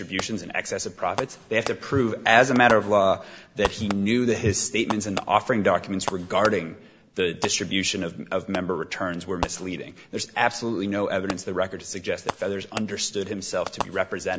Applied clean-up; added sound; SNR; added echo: none; Fireworks; 13 dB; none.